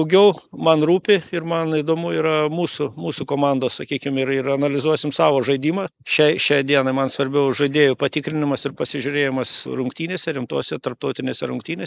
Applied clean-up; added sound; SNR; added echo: neural mask model Resemble Enhance denoiser.